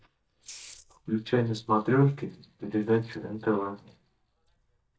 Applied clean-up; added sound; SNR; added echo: neural mask model DeepFilterNet 3.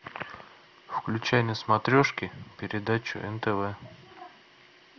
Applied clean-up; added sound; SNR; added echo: none; none; none; none.